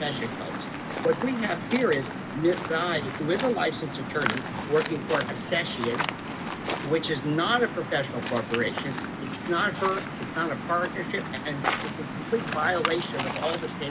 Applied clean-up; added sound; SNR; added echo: none; Waves, surf; 4 dB; reverberation time 0.7 s.